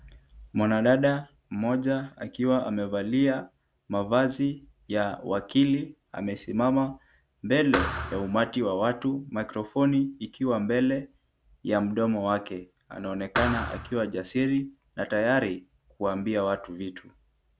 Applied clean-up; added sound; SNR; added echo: none; Thump, thud; 6 dB; none.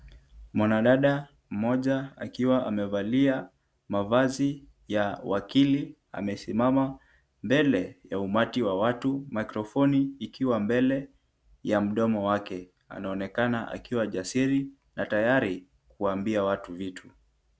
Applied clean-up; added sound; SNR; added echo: none; none; none; none.